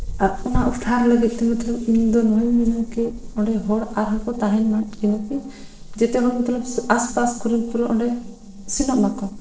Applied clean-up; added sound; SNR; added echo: neural separator model SepFormer DNS4.